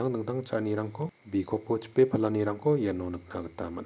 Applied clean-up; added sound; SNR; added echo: none; none; none; none.